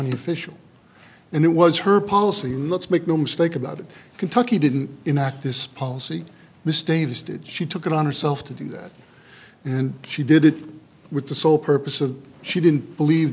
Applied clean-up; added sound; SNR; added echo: none; none; none; none.